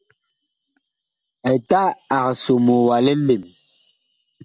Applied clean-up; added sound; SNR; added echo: none; none; none; none.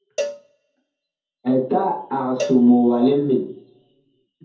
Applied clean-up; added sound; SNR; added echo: none; Cowbell; 13 dB; reverberation time 0.5 s.